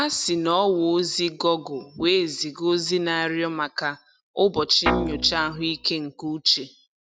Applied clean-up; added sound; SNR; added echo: none; Guitar; 4 dB; none.